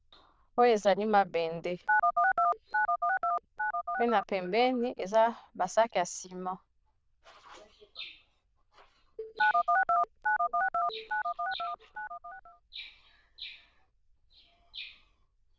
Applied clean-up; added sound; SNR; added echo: neural diffusion model UNIVERSE++.